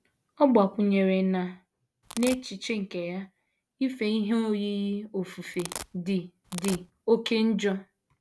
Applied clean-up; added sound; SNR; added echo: none; Domestic sounds, home sounds; 11 dB; none.